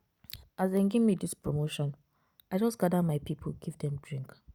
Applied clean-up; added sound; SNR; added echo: none; none; none; none.